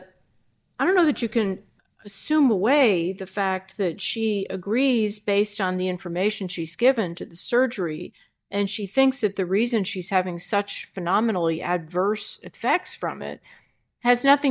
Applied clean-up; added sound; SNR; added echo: neural mask model DeepFilterNet 3.